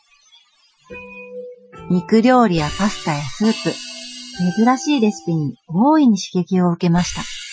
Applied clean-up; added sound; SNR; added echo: classical method Wiener filter.